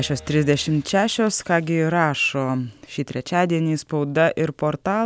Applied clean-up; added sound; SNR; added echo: none; none; none; none.